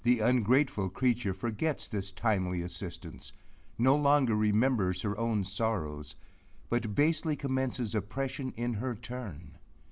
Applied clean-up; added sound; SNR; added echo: none; none; none; none.